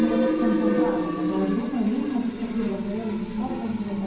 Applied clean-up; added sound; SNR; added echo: none; Fill (with liquid); 0 dB; reverberation time 0.9 s.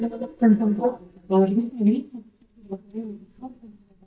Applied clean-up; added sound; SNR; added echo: neural mask model DeepFilterNet 3.